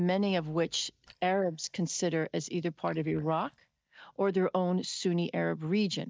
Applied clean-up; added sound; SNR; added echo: neural mask model DeepFilterNet 3.